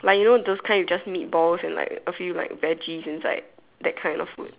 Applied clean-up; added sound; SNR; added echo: none; none; none; none.